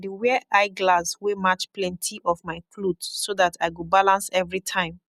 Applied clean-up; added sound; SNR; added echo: none; none; none; none.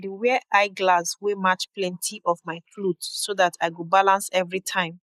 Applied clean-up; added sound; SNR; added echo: neural mask model Resemble Enhance denoiser.